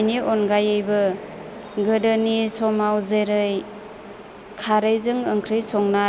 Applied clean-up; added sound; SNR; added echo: none; none; none; none.